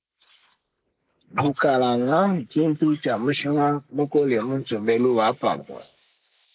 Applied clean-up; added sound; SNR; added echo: neural mask model Resemble Enhance denoiser.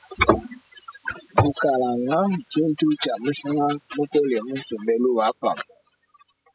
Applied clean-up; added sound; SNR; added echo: classical method spectral subtraction.